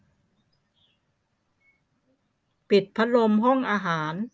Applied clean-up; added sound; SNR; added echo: none; none; none; none.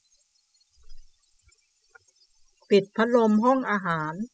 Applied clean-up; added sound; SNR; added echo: classical method spectral subtraction.